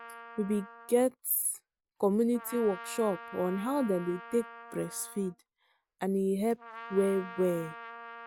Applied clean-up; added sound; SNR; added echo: none; Trumpet; 15 dB; none.